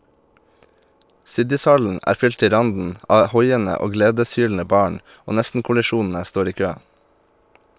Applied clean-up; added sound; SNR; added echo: neural separator model SepFormer WHAM!.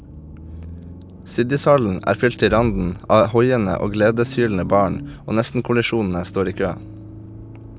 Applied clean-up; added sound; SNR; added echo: none; Accelerating, revving, vroom; 14 dB; none.